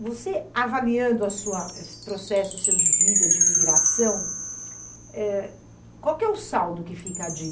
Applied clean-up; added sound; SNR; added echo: none; Chime; -3 dB; none.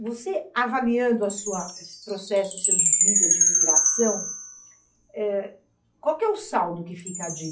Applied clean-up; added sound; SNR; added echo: classical method log-MMSE.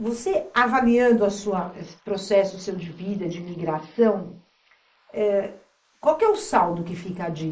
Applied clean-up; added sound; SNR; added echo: neural mask model Resemble Enhance denoiser.